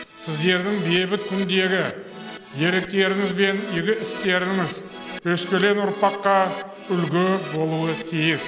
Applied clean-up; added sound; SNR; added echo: none; Keyboard (musical); 13 dB; none.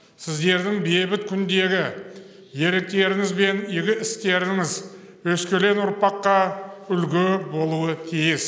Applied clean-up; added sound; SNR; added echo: none; none; none; none.